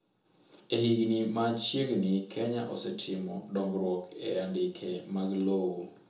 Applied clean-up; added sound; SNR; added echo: none; none; none; reverberation time 1.0 s.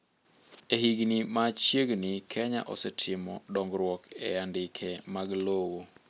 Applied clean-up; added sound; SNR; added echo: none; none; none; none.